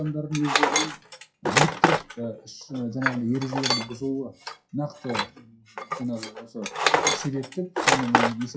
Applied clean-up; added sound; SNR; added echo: classical method WPE with log-MMSE.